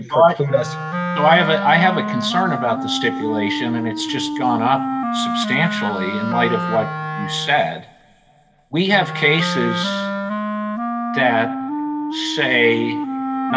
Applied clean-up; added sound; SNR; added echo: none; Wind instrument, woodwind instrument; 4 dB; reverberation time 1.4 s.